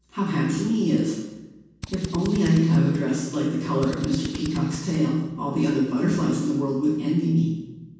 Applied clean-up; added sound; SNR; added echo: none; Drill; 14 dB; reverberation time 1.2 s.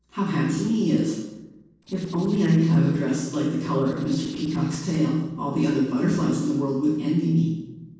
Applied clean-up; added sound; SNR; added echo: neural separator model SepFormer DNS4.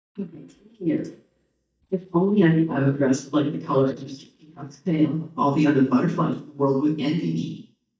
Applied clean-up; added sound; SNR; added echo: neural mask model DeepFilterNet 3.